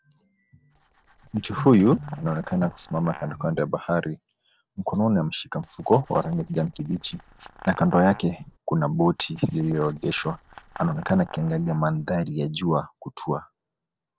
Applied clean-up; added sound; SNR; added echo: neural separator model SepFormer DNS4.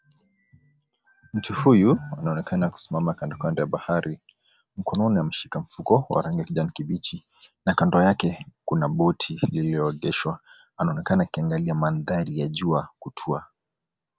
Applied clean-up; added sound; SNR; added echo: none; none; none; none.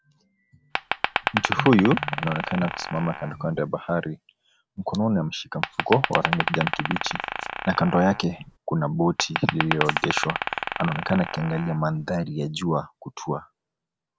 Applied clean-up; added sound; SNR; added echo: none; Glass; 3 dB; none.